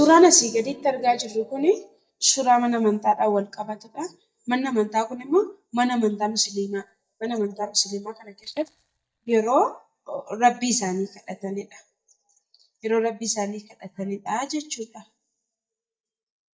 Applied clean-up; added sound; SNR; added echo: neural mask model DeepFilterNet 3.